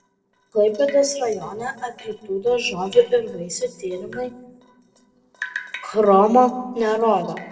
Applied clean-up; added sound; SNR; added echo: neural separator model SepFormer DNS4.